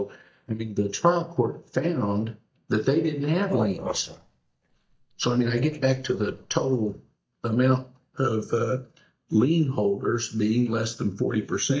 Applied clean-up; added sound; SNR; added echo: neural mask model DeepFilterNet 3.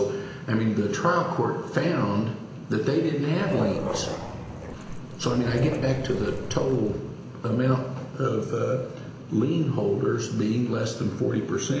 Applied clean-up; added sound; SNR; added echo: none; Dog; 8 dB; reverberation time 0.8 s.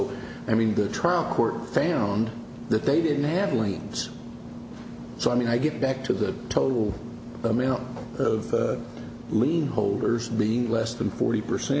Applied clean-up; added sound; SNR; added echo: none; none; none; none.